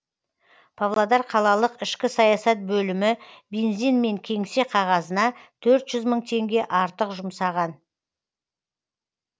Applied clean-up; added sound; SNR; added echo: none; none; none; none.